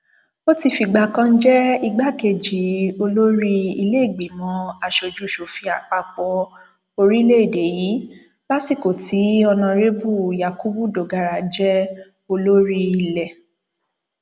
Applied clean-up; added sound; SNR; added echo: none; none; none; none.